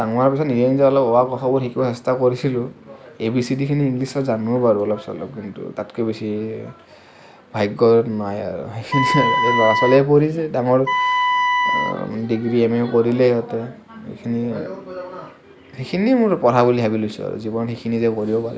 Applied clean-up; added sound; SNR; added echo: none; Wind instrument, woodwind instrument; 1 dB; none.